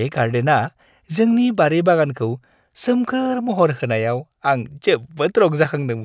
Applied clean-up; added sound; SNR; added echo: none; none; none; none.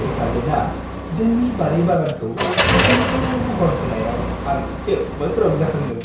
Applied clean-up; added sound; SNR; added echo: none; Car; 1 dB; reverberation time 0.6 s.